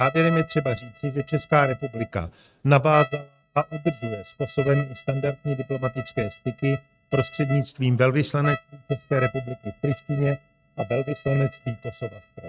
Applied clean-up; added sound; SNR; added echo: neural mask model RNNoise.